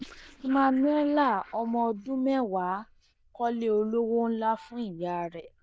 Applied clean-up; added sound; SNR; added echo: neural diffusion model UNIVERSE++.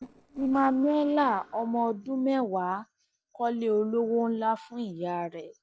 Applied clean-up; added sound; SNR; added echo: neural separator model SepFormer DNS4.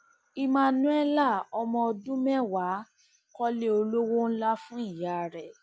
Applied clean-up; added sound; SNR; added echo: none; none; none; none.